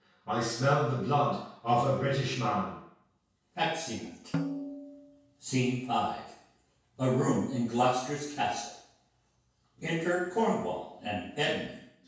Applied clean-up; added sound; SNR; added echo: none; Snare drum; 9 dB; reverberation time 0.6 s.